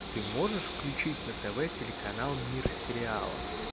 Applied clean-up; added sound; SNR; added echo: none; Train; -1 dB; none.